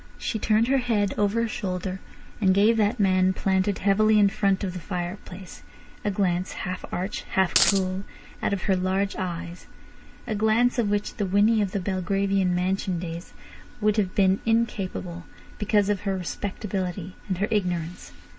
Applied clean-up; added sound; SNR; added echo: none; Coin (dropping); 0 dB; none.